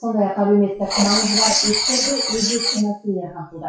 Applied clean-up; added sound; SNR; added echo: classical method WPE with log-MMSE.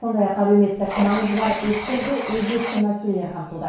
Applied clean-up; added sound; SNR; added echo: none; Writing; 2 dB; reverberation time 0.6 s.